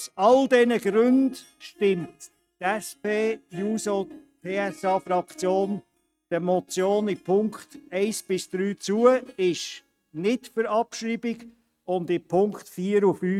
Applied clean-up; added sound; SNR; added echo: neural mask model RNNoise.